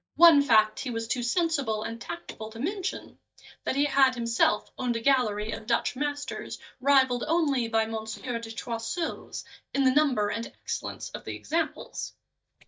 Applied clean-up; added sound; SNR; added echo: neural mask model DeepFilterNet 3.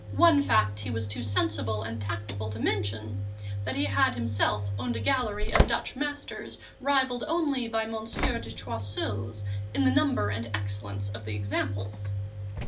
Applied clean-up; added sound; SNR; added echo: none; Slam / Engine; 2 dB; reverberation time 0.2 s.